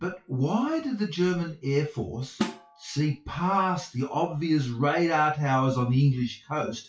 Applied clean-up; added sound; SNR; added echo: classical method WPE with log-MMSE.